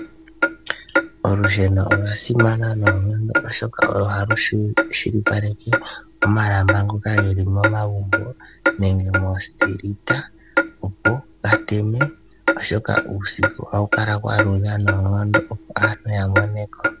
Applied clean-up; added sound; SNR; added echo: none; Clock; 3 dB; none.